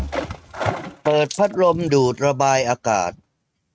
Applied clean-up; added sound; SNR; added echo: neural mask model RNNoise.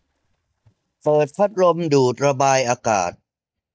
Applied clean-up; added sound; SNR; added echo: neural mask model DeepFilterNet 3.